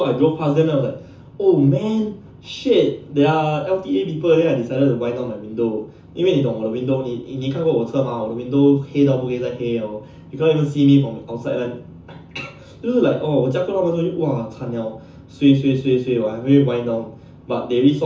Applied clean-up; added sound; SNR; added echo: none; none; none; reverberation time 0.9 s.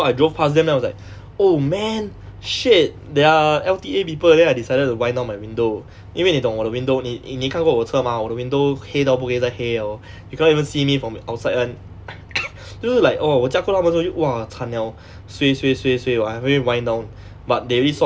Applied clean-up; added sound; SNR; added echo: none; none; none; none.